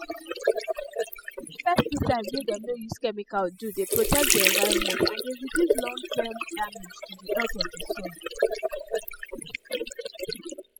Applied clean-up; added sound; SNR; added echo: classical method spectral subtraction.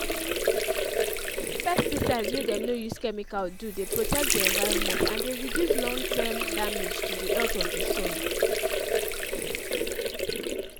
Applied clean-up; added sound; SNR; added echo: none; Sink (filling or washing) / Water; -5 dB; none.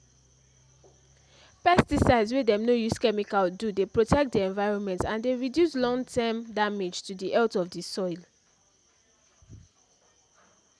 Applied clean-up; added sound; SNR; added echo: none; none; none; none.